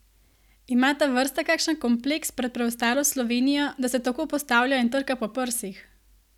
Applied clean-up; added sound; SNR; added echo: none; none; none; none.